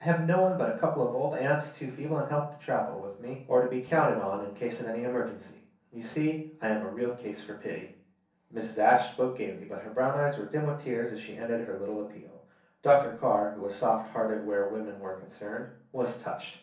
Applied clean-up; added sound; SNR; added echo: none; none; none; reverberation time 0.6 s.